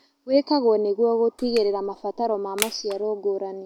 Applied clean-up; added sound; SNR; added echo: none; Crushing; 13 dB; none.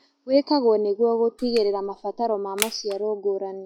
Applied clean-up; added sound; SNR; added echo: classical method log-MMSE.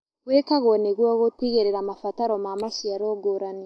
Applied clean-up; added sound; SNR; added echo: neural mask model Resemble Enhance denoiser.